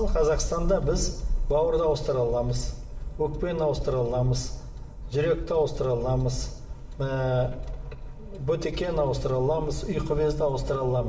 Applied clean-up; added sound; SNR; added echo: none; none; none; reverberation time 0.9 s.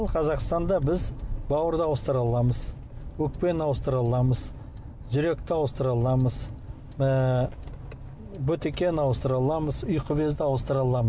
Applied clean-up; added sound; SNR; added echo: none; none; none; none.